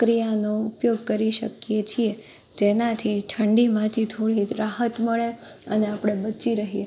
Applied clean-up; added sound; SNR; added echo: none; none; none; none.